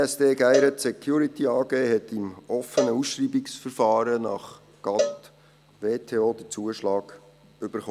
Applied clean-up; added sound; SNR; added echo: none; Cowbell; 8 dB; none.